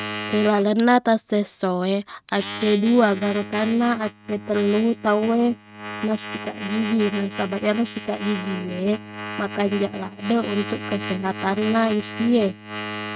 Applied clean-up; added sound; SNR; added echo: neural mask model RNNoise.